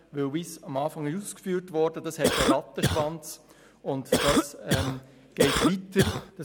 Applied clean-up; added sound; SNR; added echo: none; Cough; -4 dB; none.